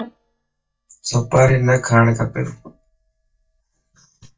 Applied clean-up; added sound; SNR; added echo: neural mask model DeepFilterNet 3.